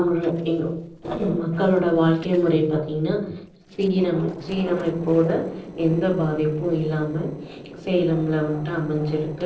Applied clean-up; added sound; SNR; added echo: neural separator model SepFormer DNS4.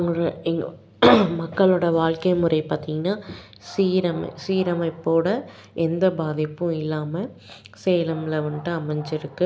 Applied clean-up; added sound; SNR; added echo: none; none; none; none.